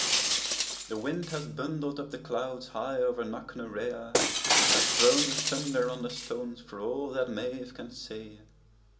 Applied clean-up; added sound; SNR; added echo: none; Shatter; -1 dB; reverberation time 0.2 s.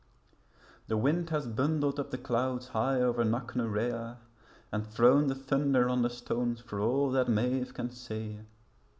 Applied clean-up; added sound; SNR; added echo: none; none; none; none.